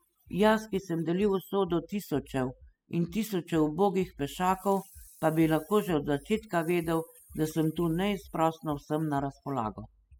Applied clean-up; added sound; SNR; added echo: classical method spectral subtraction.